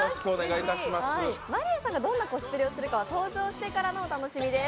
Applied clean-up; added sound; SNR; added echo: none; none; none; none.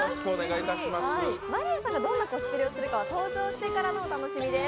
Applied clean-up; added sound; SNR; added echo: none; Wind instrument, woodwind instrument; 4 dB; none.